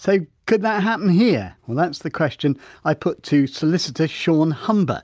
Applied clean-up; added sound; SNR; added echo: none; none; none; none.